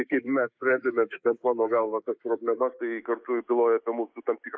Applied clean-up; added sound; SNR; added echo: neural mask model Resemble Enhance denoiser.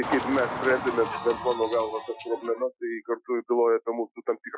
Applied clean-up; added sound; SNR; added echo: classical method Wiener filter.